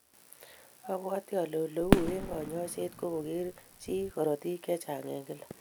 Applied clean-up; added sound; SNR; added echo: none; Fireworks; -1 dB; none.